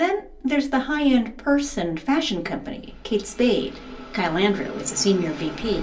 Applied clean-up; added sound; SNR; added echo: none; none; none; reverberation time 0.3 s.